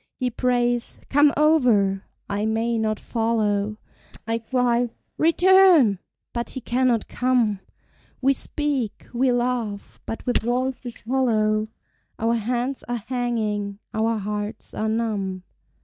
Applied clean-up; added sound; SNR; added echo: neural mask model DeepFilterNet 3.